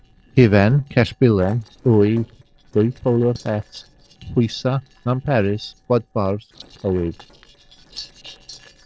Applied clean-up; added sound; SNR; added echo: neural separator model SepFormer DNS4.